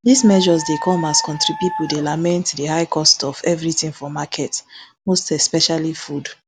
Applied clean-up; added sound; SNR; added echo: none; Dog; 10 dB; none.